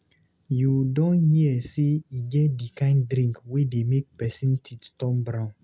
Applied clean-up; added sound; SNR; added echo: none; none; none; none.